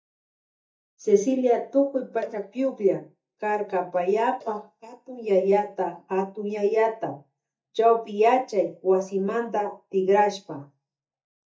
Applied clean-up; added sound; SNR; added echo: neural mask model DeepFilterNet 3.